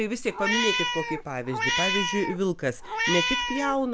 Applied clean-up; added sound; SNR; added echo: none; Meow; 0 dB; none.